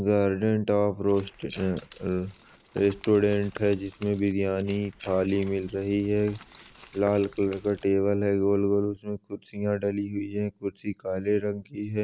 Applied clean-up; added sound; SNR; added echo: neural mask model Resemble Enhance denoiser.